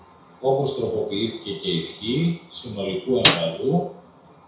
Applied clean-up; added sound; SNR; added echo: none; Snare drum; -2 dB; reverberation time 0.6 s.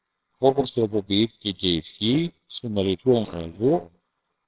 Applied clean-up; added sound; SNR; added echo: neural separator model SepFormer WHAMR!.